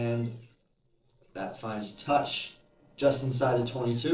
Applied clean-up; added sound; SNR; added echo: neural separator model SepFormer DNS4.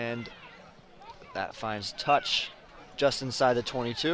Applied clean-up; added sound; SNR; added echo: none; none; none; none.